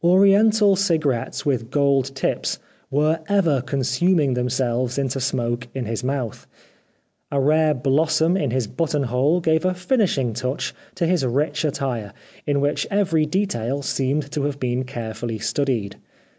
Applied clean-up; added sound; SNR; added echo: none; none; none; none.